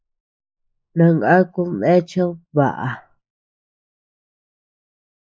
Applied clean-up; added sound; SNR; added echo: neural mask model Resemble Enhance denoiser.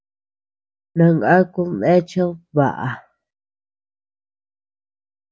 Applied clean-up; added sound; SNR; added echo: none; none; none; none.